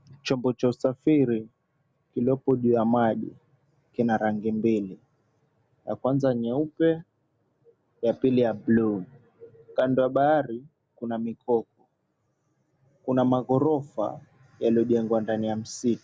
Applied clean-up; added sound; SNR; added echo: none; none; none; none.